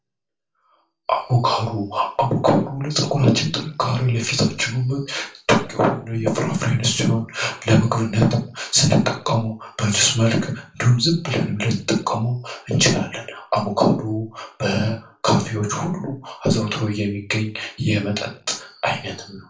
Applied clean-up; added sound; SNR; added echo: none; none; none; reverberation time 0.3 s.